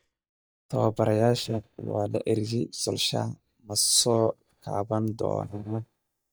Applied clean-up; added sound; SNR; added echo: neural mask model DeepFilterNet 3.